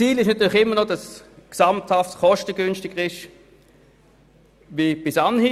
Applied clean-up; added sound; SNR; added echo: none; none; none; none.